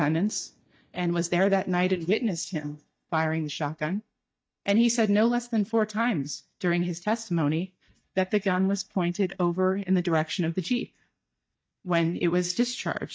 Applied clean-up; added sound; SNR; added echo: neural mask model DeepFilterNet 3.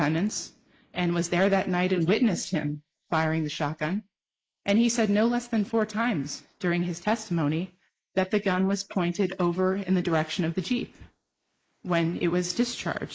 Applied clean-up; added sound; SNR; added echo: neural mask model Resemble Enhance denoiser.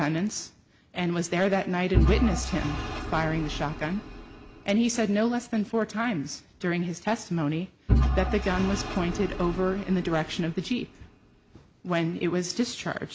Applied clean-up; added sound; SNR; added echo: none; Engine / Vehicle; 4 dB; none.